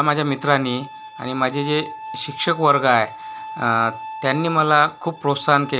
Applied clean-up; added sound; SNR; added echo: none; Bowed string instrument; 15 dB; none.